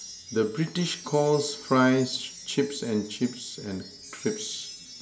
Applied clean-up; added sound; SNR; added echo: none; Wind chime; 16 dB; reverberation time 0.2 s.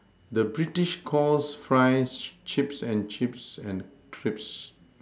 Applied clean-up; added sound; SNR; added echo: none; none; none; none.